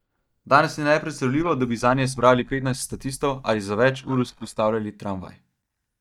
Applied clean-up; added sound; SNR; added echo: neural mask model DeepFilterNet 3.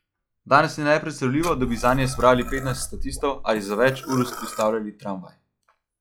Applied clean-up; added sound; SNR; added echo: classical method log-MMSE.